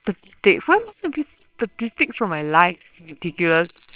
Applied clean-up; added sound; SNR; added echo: neural separator model SepFormer WHAMR!.